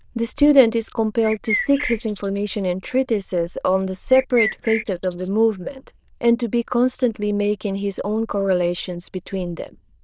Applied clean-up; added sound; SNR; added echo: neural diffusion model UNIVERSE++.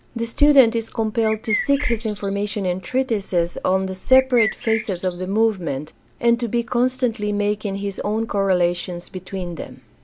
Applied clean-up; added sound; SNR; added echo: none; Bird; 9 dB; none.